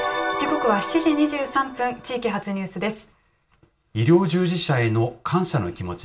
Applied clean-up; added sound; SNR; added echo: none; none; none; reverberation time 0.2 s.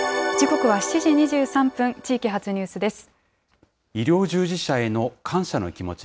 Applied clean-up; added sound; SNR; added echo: none; none; none; none.